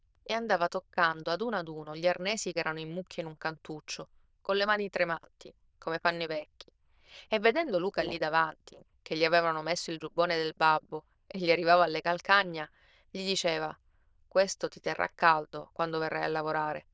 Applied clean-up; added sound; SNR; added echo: neural diffusion model UNIVERSE++.